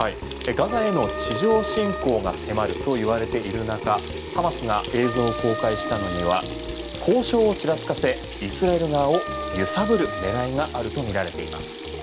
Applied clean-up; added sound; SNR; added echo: none; Sink (filling or washing) / Water tap, faucet + Wind instrument, woodwind instrument; 7 dB; none.